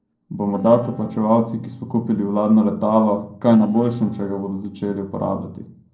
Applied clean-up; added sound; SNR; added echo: neural separator model SepFormer DNS4.